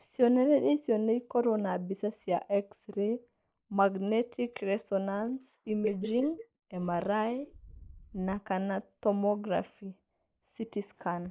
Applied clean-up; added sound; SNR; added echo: neural mask model Resemble Enhance denoiser.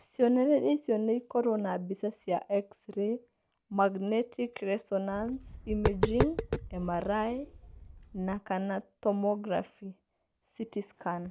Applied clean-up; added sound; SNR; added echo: none; Tap; 4 dB; none.